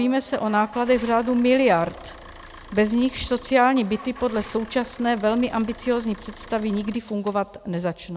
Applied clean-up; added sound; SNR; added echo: none; Idling / Engine starting / Motor vehicle (road); 19 dB; none.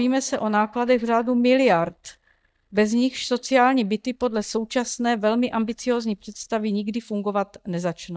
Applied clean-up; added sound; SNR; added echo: neural mask model DeepFilterNet 3.